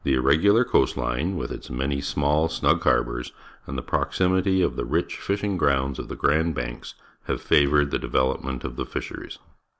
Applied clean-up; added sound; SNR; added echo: none; none; none; none.